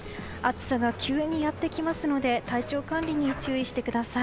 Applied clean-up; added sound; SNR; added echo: none; Writing; 16 dB; none.